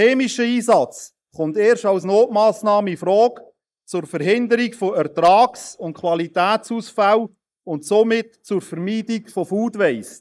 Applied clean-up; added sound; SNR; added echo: neural mask model Resemble Enhance denoiser.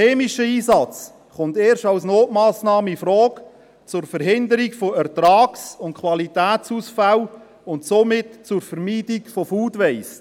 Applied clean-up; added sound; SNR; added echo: none; none; none; none.